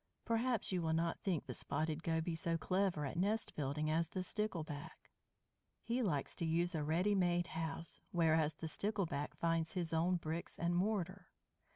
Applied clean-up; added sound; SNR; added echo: none; none; none; none.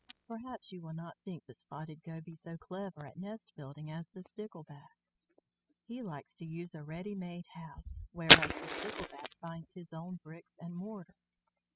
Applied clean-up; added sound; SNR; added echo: classical method spectral subtraction.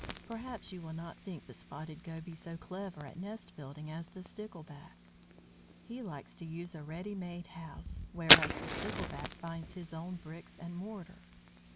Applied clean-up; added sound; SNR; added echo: none; Fire; -4 dB; none.